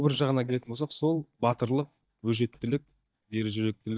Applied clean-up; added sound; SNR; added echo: neural mask model DeepFilterNet 3.